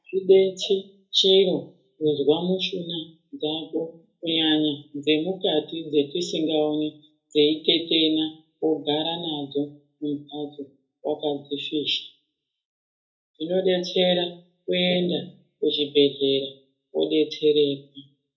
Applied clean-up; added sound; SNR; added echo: none; none; none; reverberation time 0.3 s.